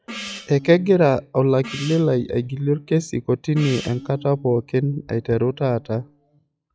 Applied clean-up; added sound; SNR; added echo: classical method log-MMSE.